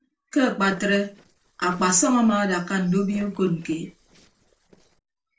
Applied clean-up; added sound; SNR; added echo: neural separator model SepFormer DNS4.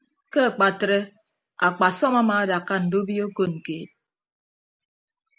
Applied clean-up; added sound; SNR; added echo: none; none; none; none.